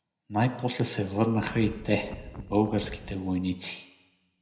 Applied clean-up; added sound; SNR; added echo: none; Wind; 13 dB; reverberation time 0.8 s.